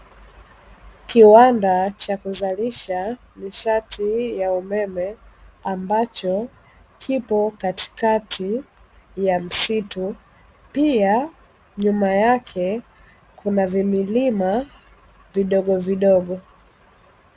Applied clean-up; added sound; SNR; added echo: none; none; none; none.